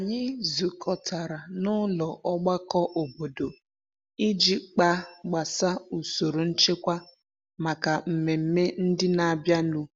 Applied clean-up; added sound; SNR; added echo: none; none; none; none.